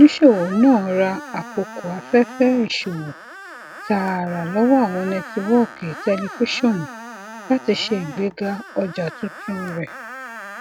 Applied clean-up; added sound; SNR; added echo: none; Screech; 15 dB; none.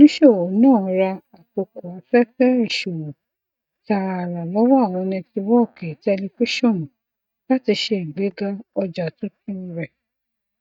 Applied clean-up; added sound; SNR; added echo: neural mask model DeepFilterNet 3.